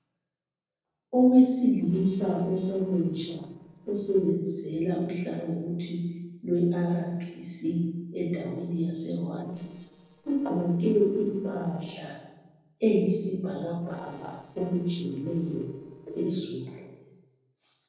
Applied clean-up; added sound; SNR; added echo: neural separator model SepFormer DNS4.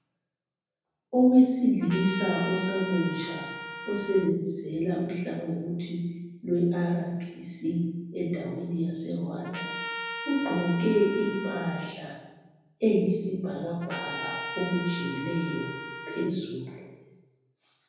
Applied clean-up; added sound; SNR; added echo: none; Trumpet; 9 dB; reverberation time 1.1 s.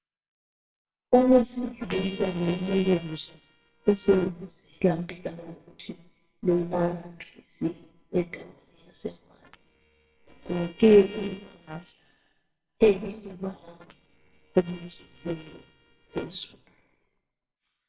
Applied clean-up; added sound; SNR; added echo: neural separator model SepFormer WHAMR!.